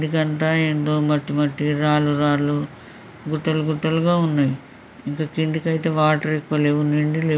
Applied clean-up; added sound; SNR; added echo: none; none; none; none.